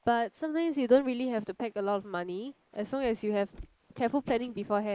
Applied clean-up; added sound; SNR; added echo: neural mask model Resemble Enhance denoiser.